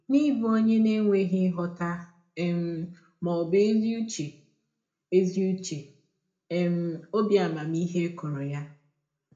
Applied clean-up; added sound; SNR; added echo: none; none; none; reverberation time 0.3 s.